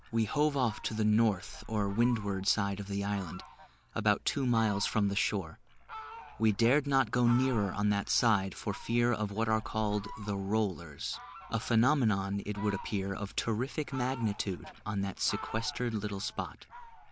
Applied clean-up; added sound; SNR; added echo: none; Fowl; 16 dB; none.